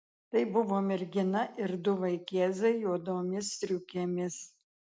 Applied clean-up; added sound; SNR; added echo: none; none; none; none.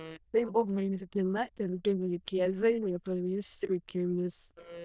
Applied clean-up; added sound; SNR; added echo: neural diffusion model UNIVERSE++.